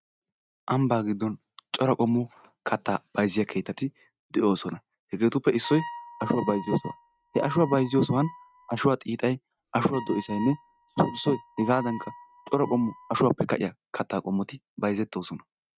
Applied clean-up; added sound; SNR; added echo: neural mask model RNNoise.